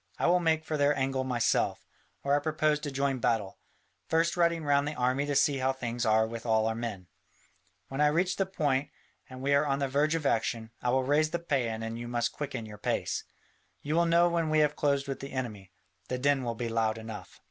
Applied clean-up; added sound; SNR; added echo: none; none; none; none.